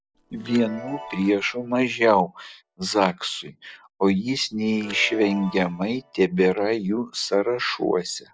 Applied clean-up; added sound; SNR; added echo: none; Chime; 20 dB; none.